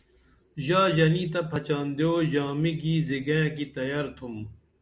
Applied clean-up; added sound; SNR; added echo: none; none; none; none.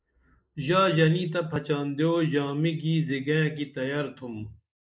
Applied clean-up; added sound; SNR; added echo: neural mask model Resemble Enhance denoiser.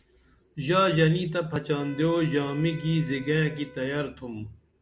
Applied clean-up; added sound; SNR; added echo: none; Wind instrument, woodwind instrument; 20 dB; none.